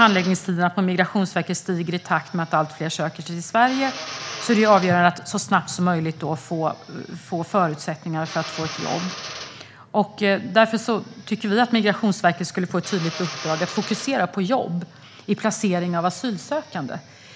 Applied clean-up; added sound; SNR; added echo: none; Drill; 16 dB; none.